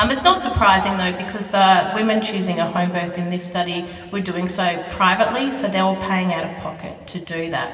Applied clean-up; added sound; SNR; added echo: none; none; none; reverberation time 2.3 s.